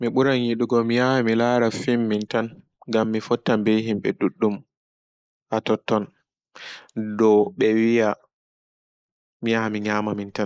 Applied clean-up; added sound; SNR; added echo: neural mask model Resemble Enhance denoiser.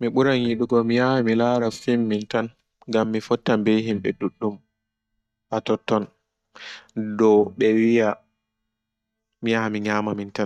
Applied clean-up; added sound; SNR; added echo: neural mask model DeepFilterNet 3.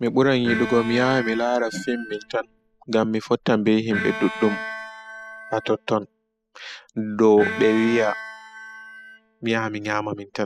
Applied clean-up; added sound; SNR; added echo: classical method spectral subtraction.